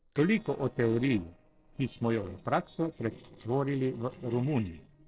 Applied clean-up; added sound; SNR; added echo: neural separator model SepFormer DNS4.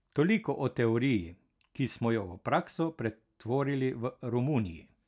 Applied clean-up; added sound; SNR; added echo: none; none; none; none.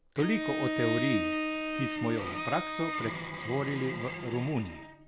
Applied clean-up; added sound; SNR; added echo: none; Bowed string instrument; 2 dB; none.